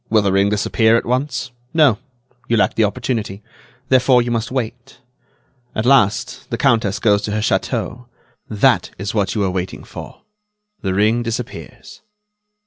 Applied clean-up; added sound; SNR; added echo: none; none; none; none.